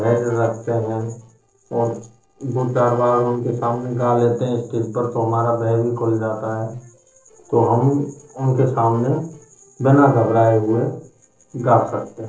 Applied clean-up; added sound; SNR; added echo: neural separator model SepFormer DNS4.